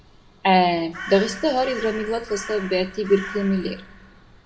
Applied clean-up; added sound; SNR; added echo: none; Crow; 14 dB; reverberation time 0.9 s.